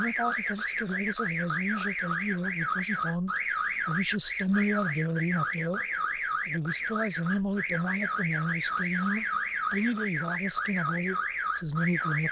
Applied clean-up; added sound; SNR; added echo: neural diffusion model UNIVERSE++.